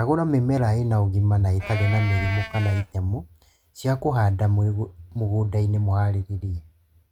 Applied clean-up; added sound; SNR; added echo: neural mask model RNNoise.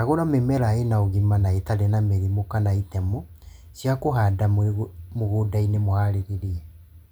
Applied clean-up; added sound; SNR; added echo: none; none; none; none.